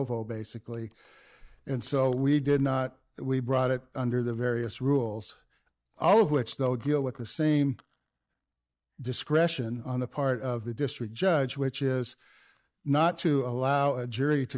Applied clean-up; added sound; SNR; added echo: neural mask model DeepFilterNet 3.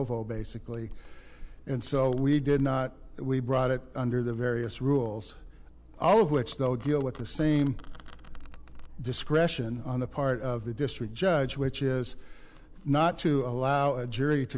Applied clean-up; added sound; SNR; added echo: none; Domestic sounds, home sounds; 14 dB; none.